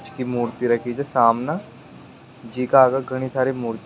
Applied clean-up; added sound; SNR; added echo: none; none; none; none.